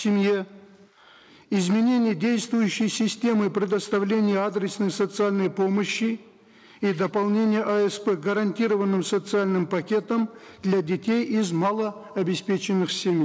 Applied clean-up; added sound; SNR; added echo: neural mask model Resemble Enhance denoiser.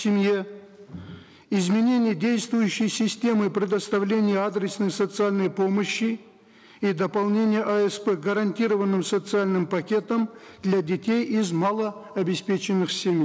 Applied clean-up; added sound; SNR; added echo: none; none; none; none.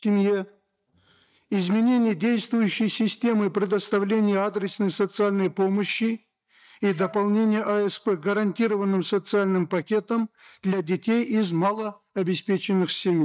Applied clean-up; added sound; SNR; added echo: neural mask model DeepFilterNet 3.